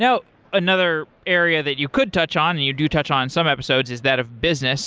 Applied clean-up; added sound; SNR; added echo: none; none; none; none.